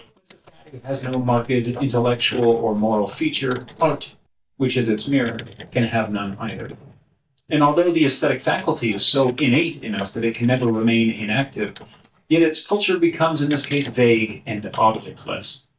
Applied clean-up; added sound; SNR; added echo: neural mask model DeepFilterNet 3.